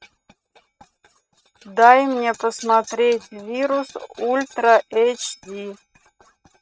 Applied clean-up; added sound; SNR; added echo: neural mask model RNNoise.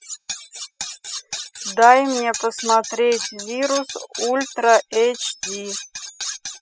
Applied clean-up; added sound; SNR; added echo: classical method spectral subtraction.